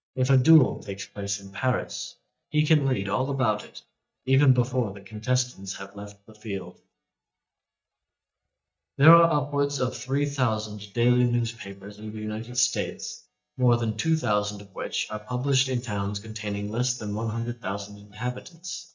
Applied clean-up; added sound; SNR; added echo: neural mask model DeepFilterNet 3.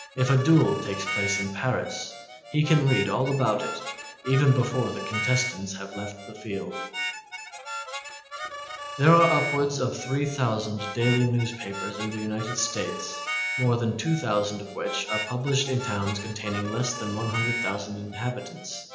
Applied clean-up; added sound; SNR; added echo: none; Harmonica; 8 dB; reverberation time 0.9 s.